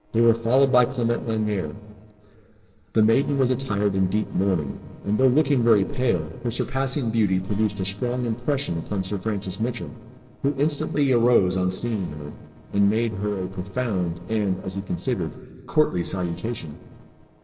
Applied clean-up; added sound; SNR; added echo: neural separator model SepFormer DNS4.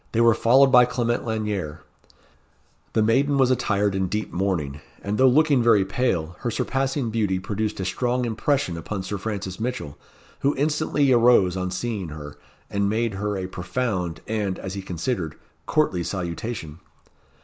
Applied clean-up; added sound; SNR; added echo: none; none; none; none.